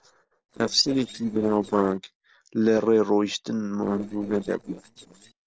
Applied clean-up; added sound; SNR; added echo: neural separator model SepFormer DNS4.